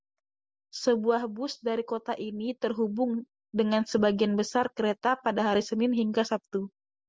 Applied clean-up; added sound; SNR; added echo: none; none; none; none.